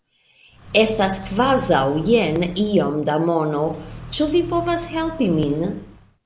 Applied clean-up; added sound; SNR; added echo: none; Car; 16 dB; none.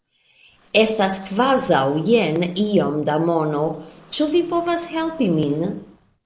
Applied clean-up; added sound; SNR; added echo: neural separator model SepFormer DNS4.